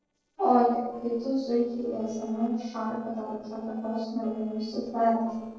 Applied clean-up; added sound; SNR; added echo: neural separator model SepFormer DNS4.